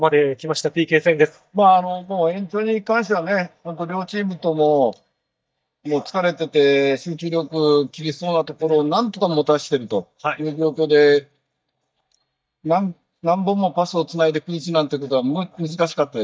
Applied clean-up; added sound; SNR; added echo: neural mask model DeepFilterNet 3.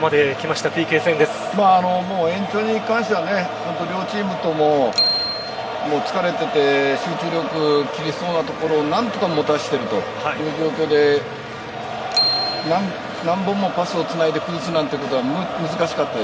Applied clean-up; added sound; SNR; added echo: none; Bicycle bell; 4 dB; reverberation time 3.0 s.